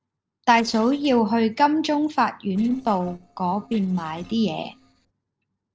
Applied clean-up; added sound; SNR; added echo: neural separator model SepFormer DNS4.